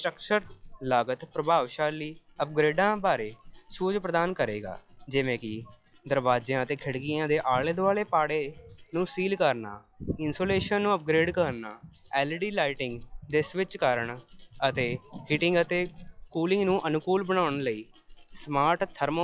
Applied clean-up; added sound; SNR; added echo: classical method log-MMSE.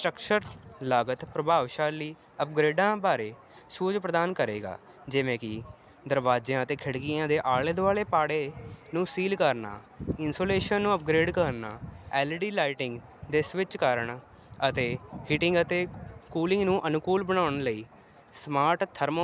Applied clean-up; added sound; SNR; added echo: none; none; none; none.